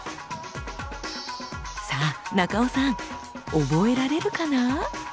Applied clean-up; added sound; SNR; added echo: none; none; none; none.